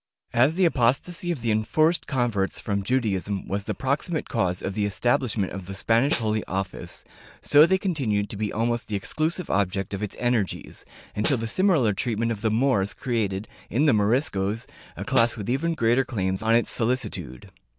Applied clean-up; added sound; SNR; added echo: none; Snare drum; 11 dB; none.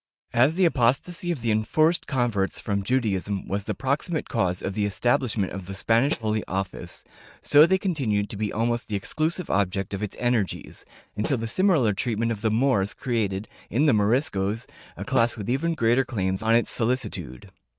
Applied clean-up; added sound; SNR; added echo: neural mask model RNNoise.